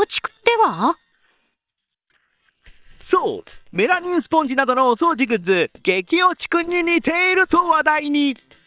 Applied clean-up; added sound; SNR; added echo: neural separator model SepFormer WHAM!.